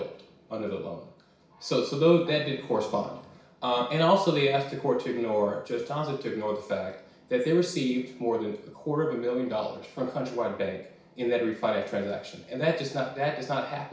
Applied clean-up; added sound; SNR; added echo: none; none; none; reverberation time 0.6 s.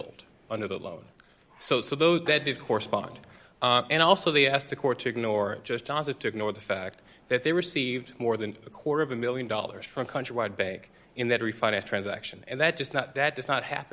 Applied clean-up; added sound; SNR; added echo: none; none; none; none.